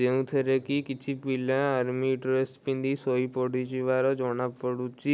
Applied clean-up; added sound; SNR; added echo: none; none; none; none.